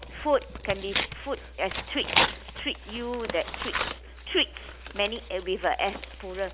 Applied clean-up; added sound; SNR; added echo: none; Tearing; 3 dB; none.